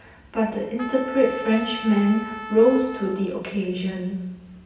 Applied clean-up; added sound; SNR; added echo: none; Trumpet; 13 dB; reverberation time 0.9 s.